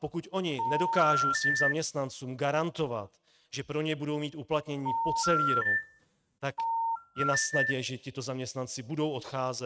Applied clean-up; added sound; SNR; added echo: neural mask model RNNoise.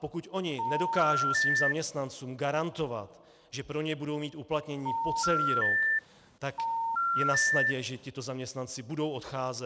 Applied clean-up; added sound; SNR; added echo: none; Telephone; -5 dB; none.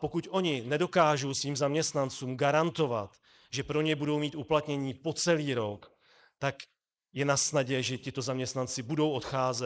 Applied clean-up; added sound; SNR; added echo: neural mask model Resemble Enhance denoiser.